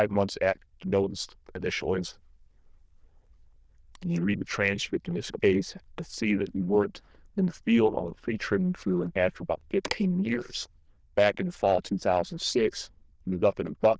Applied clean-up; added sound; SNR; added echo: neural diffusion model UNIVERSE++.